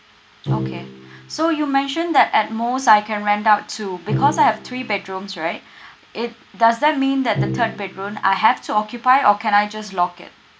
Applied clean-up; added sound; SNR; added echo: none; Bowed string instrument; 11 dB; none.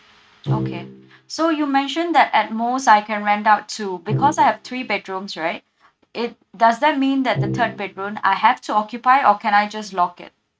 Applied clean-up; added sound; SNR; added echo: neural mask model RNNoise.